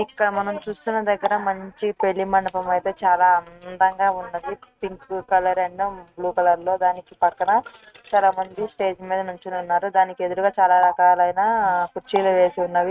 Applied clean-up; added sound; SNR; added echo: neural mask model RNNoise.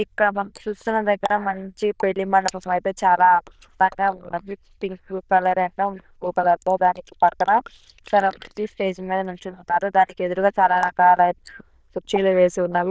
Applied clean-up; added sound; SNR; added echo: neural diffusion model UNIVERSE++.